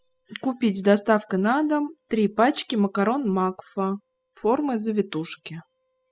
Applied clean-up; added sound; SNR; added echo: classical method spectral subtraction.